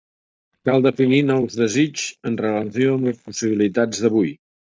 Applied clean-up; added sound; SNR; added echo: neural mask model DeepFilterNet 3.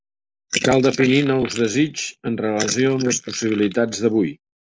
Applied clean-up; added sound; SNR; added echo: neural mask model Resemble Enhance denoiser.